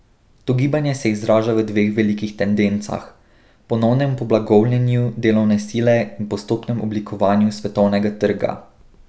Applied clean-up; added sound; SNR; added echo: none; none; none; none.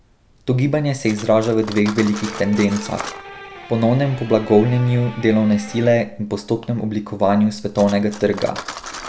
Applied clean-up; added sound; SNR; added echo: none; Cutlery, silverware + Electric guitar; 16 dB; none.